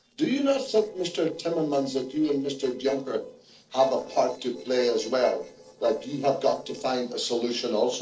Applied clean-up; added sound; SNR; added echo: neural separator model SepFormer DNS4.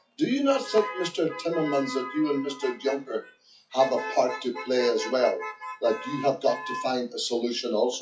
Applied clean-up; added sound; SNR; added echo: classical method WPE with log-MMSE.